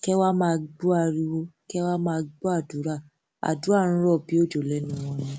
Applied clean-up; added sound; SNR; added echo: none; none; none; none.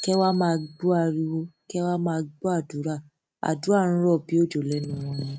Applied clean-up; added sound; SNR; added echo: neural mask model RNNoise.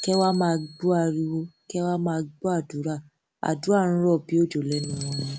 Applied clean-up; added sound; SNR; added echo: none; Bicycle; 18 dB; none.